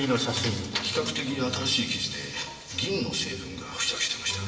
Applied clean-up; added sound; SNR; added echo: none; none; none; reverberation time 2.0 s.